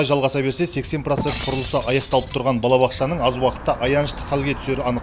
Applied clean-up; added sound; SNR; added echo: none; Shatter; 12 dB; none.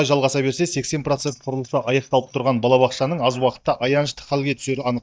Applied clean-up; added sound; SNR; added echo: neural mask model DeepFilterNet 3.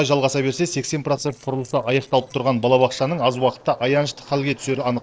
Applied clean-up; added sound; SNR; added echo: neural separator model SepFormer DNS4.